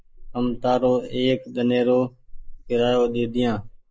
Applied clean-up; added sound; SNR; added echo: neural mask model Resemble Enhance denoiser.